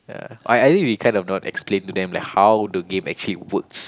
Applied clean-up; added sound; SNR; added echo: none; none; none; none.